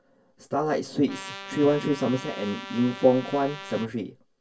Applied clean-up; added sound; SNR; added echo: none; Trumpet; 13 dB; reverberation time 0.1 s.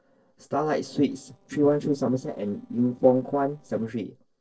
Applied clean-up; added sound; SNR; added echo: neural separator model SepFormer DNS4.